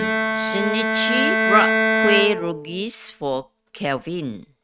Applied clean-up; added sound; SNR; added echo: neural mask model RNNoise.